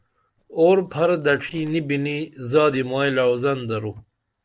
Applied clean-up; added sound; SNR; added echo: neural separator model SepFormer DNS4.